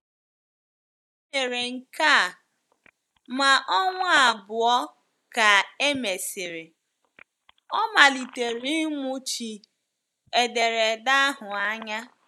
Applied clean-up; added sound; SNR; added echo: neural mask model DeepFilterNet 3.